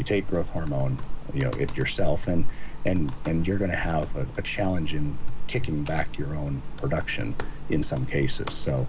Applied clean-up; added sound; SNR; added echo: none; Computer keyboard; -2 dB; none.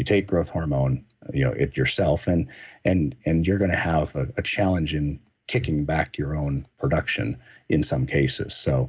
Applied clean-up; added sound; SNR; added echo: none; none; none; none.